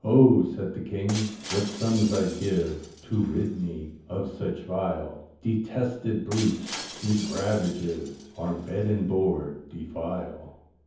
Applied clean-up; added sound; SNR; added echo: none; Shatter; 17 dB; reverberation time 0.7 s.